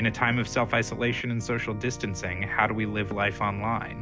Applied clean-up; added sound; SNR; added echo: none; Organ; 12 dB; none.